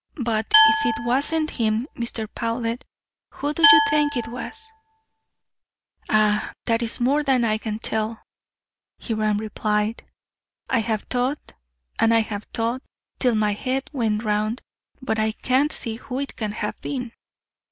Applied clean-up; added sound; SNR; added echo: none; Glass; -1 dB; none.